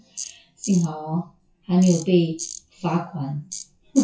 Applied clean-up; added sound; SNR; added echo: classical method WPE with log-MMSE.